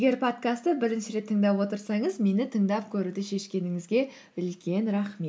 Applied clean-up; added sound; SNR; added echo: none; none; none; none.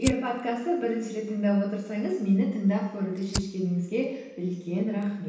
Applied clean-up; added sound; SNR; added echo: none; Fire; 14 dB; reverberation time 0.9 s.